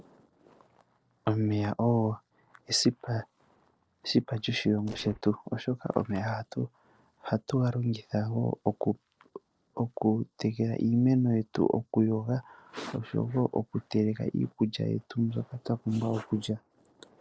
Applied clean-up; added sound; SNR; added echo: neural separator model SepFormer DNS4.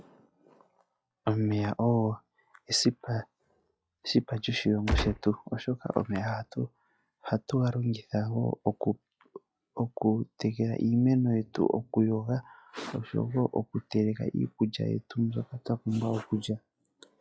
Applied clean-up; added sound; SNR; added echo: classical method log-MMSE.